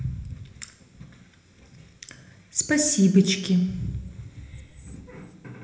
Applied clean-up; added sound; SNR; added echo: none; none; none; reverberation time 1.0 s.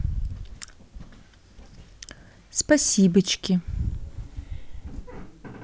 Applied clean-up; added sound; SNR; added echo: none; none; none; none.